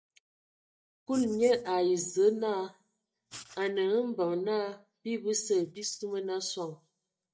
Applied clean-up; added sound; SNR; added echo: neural mask model DeepFilterNet 3.